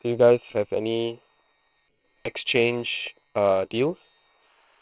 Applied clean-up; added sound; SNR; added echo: neural separator model SepFormer WHAM!.